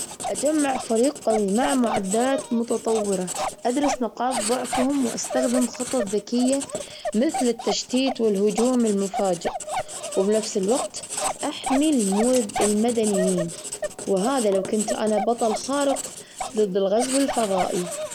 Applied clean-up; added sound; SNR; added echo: none; Bark + Writing; 7 dB; none.